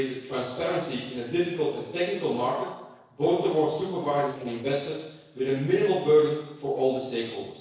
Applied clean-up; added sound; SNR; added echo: neural separator model SepFormer DNS4.